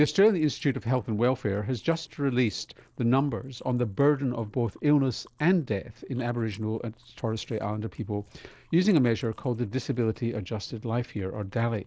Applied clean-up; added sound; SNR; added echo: neural separator model SepFormer DNS4.